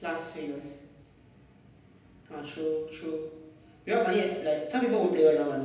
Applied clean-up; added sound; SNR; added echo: none; none; none; reverberation time 0.9 s.